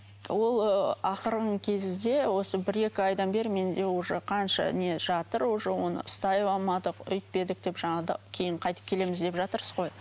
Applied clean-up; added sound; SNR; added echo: none; none; none; none.